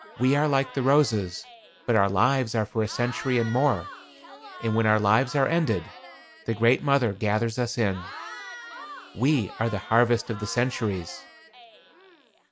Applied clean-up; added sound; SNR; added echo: none; Crowd / Cheering; 17 dB; none.